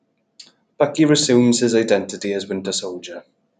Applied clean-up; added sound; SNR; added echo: none; none; none; none.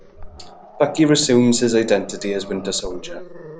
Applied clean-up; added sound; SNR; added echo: none; Growling; 15 dB; none.